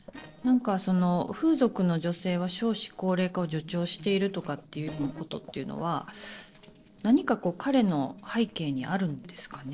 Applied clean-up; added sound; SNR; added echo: neural separator model SepFormer DNS4.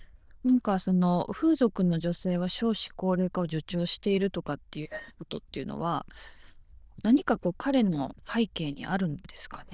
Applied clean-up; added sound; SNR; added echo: neural diffusion model UNIVERSE++.